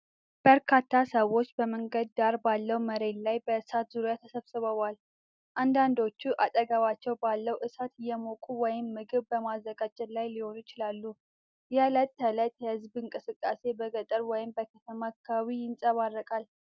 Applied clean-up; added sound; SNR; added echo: none; none; none; none.